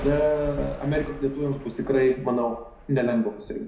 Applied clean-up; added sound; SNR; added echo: none; Thunder; 14 dB; reverberation time 0.6 s.